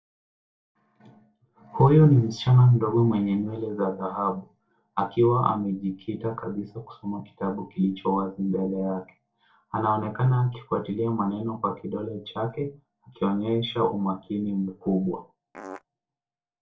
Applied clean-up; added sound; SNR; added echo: neural separator model SepFormer DNS4.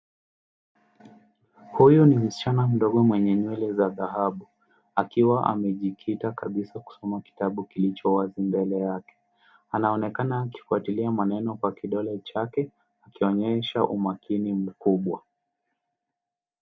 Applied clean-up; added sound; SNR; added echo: none; none; none; none.